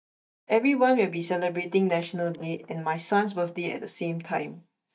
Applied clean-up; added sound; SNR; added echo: neural mask model DeepFilterNet 3.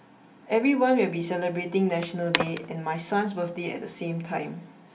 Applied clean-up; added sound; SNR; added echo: none; Skateboard; 10 dB; reverberation time 0.2 s.